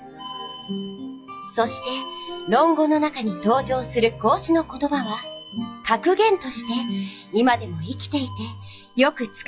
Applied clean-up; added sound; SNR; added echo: classical method log-MMSE.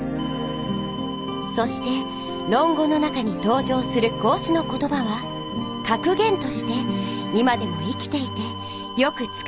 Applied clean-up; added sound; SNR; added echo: none; Alarm; 12 dB; none.